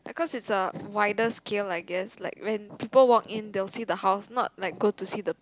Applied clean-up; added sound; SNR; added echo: none; none; none; none.